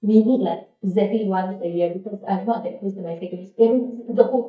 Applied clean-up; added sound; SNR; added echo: neural mask model DeepFilterNet 3.